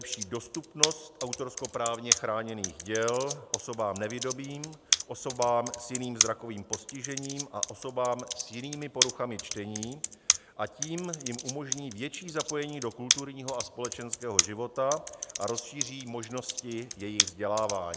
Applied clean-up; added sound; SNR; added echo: none; Computer keyboard; 0 dB; none.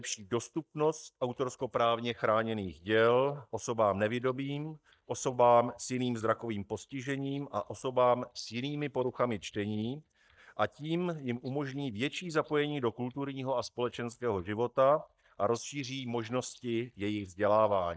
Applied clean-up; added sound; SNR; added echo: neural mask model DeepFilterNet 3.